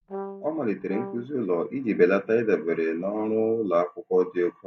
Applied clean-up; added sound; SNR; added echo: none; Brass instrument; 12 dB; none.